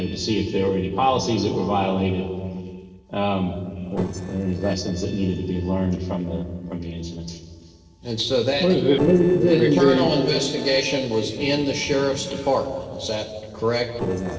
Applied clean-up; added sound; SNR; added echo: neural separator model SepFormer DNS4.